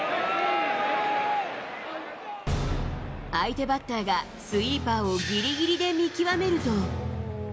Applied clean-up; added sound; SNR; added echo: none; none; none; none.